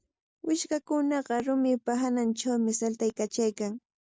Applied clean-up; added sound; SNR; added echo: none; none; none; none.